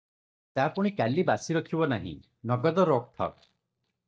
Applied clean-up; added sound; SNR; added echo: neural mask model DeepFilterNet 3.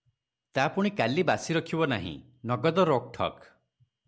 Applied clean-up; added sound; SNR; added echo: none; none; none; none.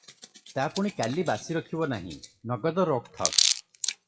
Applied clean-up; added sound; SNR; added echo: classical method WPE with log-MMSE.